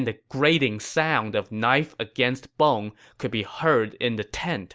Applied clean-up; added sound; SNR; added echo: none; none; none; none.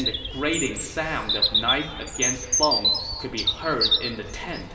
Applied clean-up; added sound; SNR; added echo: none; Bird vocalization, bird call, bird song; -2 dB; reverberation time 2.1 s.